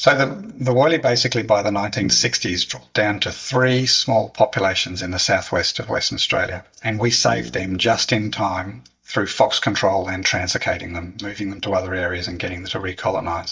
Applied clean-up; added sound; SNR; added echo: neural mask model DeepFilterNet 3.